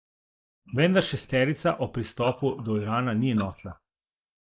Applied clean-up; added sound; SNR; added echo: neural mask model Resemble Enhance denoiser.